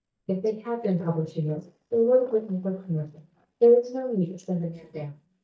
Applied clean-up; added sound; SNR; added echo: neural mask model DeepFilterNet 3.